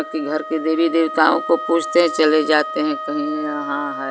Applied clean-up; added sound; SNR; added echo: none; Wind instrument, woodwind instrument; 9 dB; none.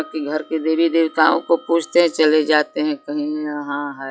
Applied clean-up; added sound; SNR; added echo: classical method log-MMSE.